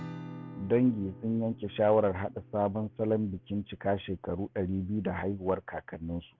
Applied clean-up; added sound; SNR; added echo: none; Acoustic guitar / Strum; 18 dB; none.